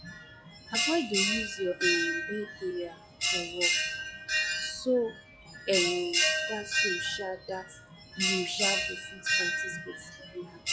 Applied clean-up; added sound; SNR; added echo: classical method log-MMSE.